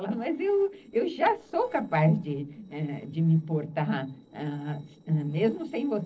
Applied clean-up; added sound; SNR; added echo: neural separator model SepFormer DNS4.